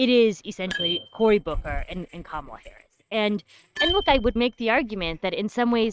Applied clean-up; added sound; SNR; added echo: neural mask model RNNoise.